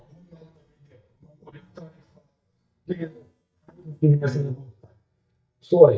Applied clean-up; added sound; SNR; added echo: neural mask model DeepFilterNet 3.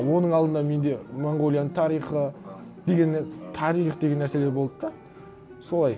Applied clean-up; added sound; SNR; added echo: none; none; none; none.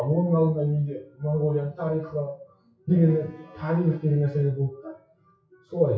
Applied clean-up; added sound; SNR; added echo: classical method WPE with log-MMSE.